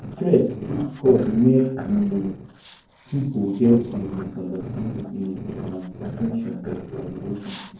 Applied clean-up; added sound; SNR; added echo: neural separator model SepFormer DNS4.